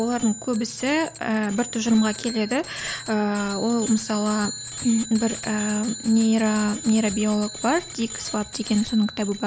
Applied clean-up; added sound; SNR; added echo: none; Bicycle bell; 11 dB; none.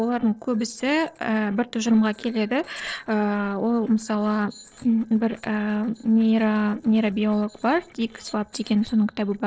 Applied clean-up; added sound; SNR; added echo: neural separator model SepFormer DNS4.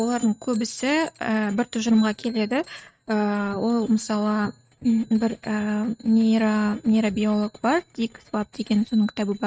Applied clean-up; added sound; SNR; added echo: neural mask model RNNoise.